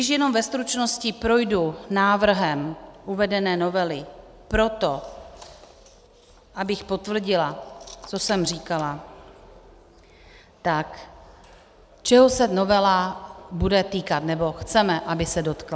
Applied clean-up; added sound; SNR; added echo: none; none; none; none.